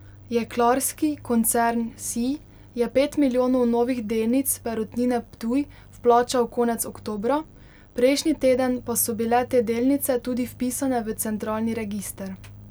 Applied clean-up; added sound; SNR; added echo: none; none; none; none.